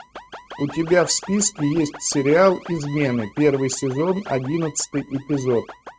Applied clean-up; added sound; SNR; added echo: neural mask model RNNoise.